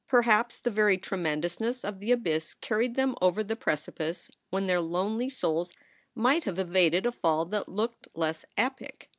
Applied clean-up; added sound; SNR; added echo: none; none; none; none.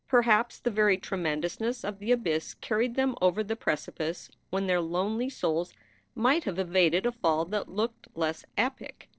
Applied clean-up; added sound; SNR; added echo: neural separator model SepFormer DNS4.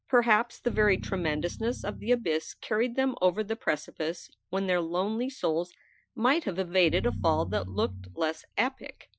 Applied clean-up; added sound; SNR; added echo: classical method Wiener filter.